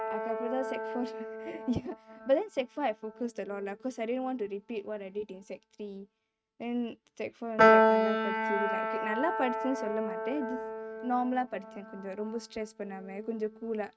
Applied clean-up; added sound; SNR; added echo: neural mask model RNNoise.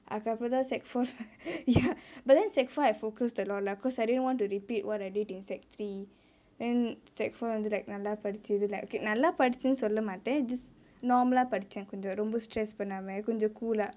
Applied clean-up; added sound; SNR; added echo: none; none; none; none.